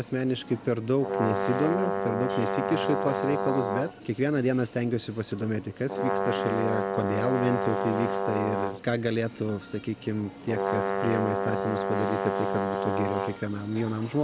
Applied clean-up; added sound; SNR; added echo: none; Brass instrument; 1 dB; none.